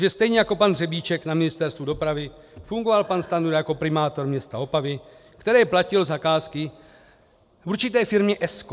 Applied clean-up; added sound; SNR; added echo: none; none; none; none.